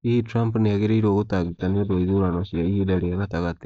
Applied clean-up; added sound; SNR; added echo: neural mask model Resemble Enhance denoiser.